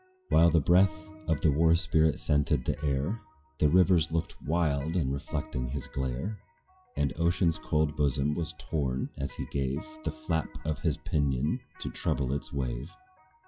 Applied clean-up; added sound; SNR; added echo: classical method WPE with log-MMSE.